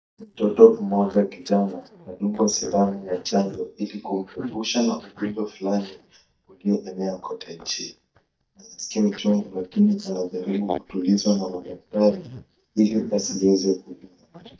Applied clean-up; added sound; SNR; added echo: neural mask model DeepFilterNet 3.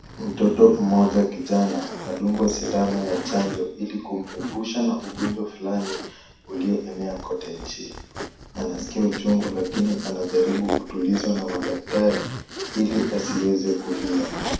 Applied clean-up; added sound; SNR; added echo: none; Zipper (clothing); 10 dB; reverberation time 0.6 s.